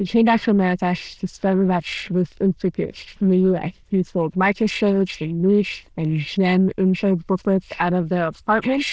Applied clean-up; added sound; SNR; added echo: neural diffusion model UNIVERSE++.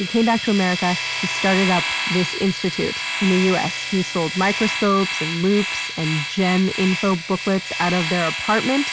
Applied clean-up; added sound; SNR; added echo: none; Domestic sounds, home sounds; 5 dB; none.